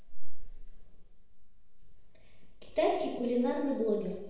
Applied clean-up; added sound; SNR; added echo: none; none; none; reverberation time 1.0 s.